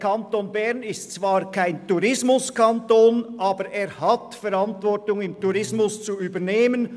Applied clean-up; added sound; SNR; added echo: none; none; none; none.